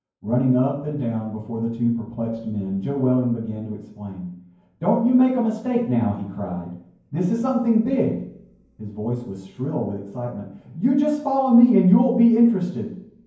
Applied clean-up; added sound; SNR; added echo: none; none; none; reverberation time 0.9 s.